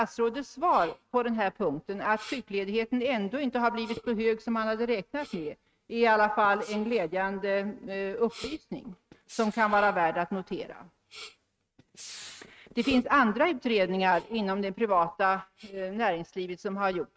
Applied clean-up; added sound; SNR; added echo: neural mask model RNNoise.